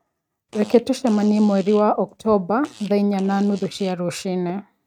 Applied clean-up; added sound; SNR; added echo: neural mask model RNNoise.